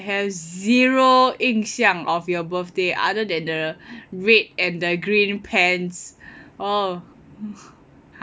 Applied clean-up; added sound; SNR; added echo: none; none; none; none.